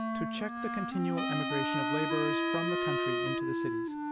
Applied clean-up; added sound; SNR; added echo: none; Trumpet + Wind instrument, woodwind instrument; -5 dB; none.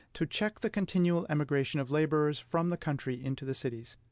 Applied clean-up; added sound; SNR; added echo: none; none; none; none.